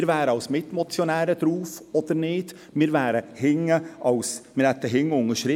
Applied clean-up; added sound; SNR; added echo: none; none; none; none.